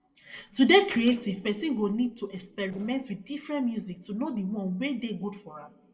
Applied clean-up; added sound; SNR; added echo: neural separator model SepFormer DNS4.